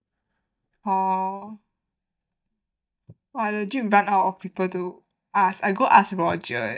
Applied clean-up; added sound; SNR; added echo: neural mask model DeepFilterNet 3.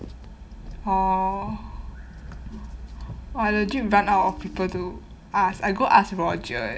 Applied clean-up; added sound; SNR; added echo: none; Car; 19 dB; reverberation time 0.3 s.